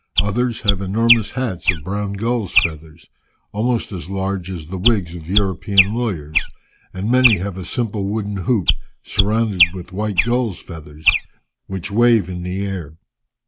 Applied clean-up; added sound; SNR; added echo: none; Chirp, tweet; 0 dB; none.